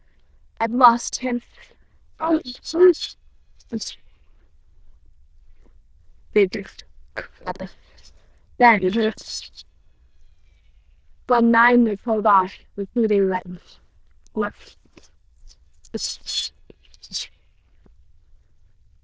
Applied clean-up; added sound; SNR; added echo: neural diffusion model UNIVERSE++.